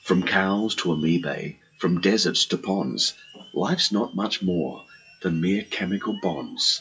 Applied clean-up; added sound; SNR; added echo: classical method WPE with log-MMSE.